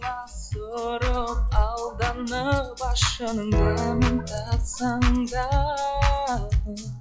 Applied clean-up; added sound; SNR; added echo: classical method log-MMSE.